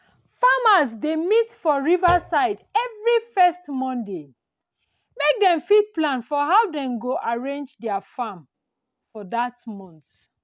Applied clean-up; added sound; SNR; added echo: none; Thump, thud; 15 dB; none.